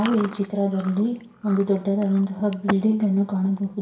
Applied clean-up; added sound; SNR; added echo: none; Chewing, mastication; 15 dB; reverberation time 0.5 s.